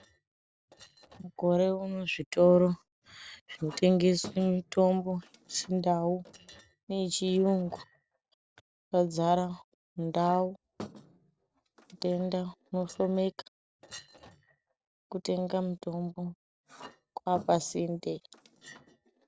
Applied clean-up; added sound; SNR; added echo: neural separator model SepFormer DNS4.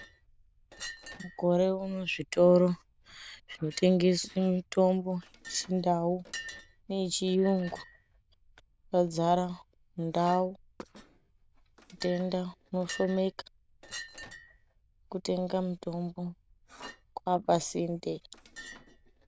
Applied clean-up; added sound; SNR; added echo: neural diffusion model UNIVERSE++.